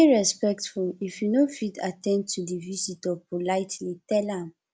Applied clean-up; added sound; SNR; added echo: none; none; none; none.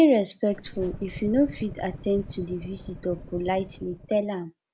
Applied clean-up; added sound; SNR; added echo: none; Engine starting / Car; 14 dB; none.